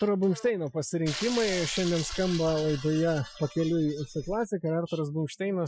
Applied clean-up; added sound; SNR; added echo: classical method Wiener filter.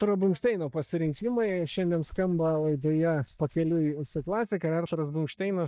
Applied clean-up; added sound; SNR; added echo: neural mask model DeepFilterNet 3.